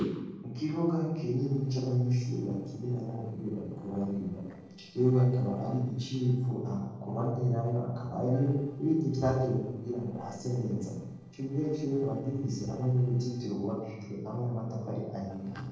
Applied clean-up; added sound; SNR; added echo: neural separator model SepFormer DNS4.